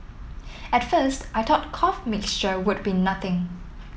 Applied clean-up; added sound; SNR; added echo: none; none; none; none.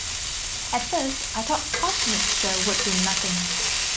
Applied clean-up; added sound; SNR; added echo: none; Frying (food); -4 dB; none.